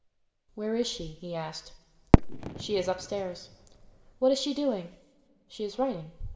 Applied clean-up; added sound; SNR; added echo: none; Fireworks; -2 dB; reverberation time 1.3 s.